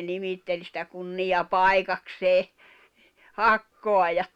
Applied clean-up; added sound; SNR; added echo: none; none; none; none.